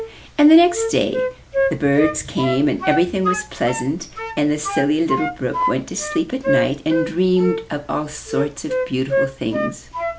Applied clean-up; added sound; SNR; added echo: none; Wind instrument, woodwind instrument; 5 dB; none.